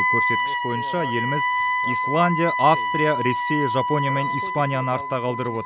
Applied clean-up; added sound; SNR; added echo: none; Wind instrument, woodwind instrument; 0 dB; none.